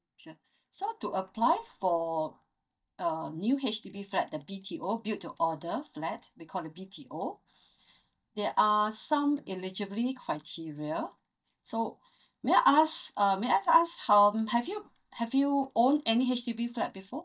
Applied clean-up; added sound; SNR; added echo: neural mask model DeepFilterNet 3.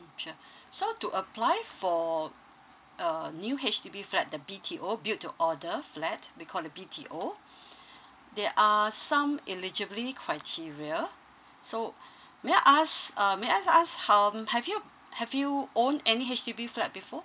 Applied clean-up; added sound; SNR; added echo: none; none; none; none.